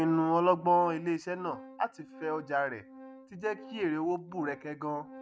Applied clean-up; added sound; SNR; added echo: neural mask model RNNoise.